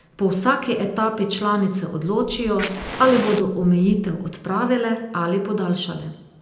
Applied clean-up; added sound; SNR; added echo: none; Fire; 11 dB; reverberation time 0.7 s.